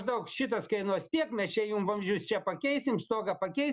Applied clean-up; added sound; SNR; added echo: none; none; none; none.